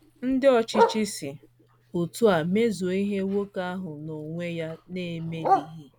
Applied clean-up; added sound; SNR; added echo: none; Bark; 5 dB; none.